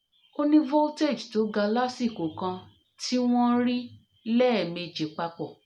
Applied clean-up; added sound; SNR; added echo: none; none; none; none.